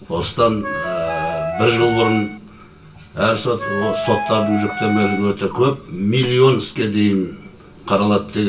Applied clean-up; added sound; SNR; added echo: none; Wind instrument, woodwind instrument; 5 dB; reverberation time 0.2 s.